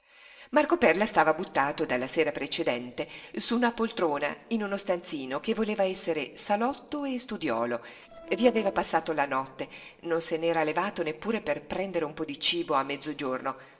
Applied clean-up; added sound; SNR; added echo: neural separator model SepFormer DNS4.